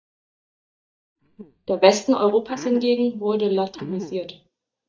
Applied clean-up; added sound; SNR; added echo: neural mask model DeepFilterNet 3.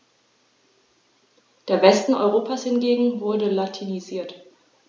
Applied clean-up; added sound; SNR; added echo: none; none; none; none.